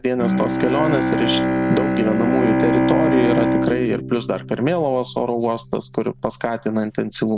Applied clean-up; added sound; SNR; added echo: none; Bowed string instrument; 0 dB; none.